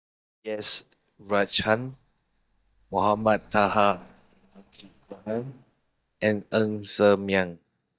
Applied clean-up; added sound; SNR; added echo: neural mask model DeepFilterNet 3.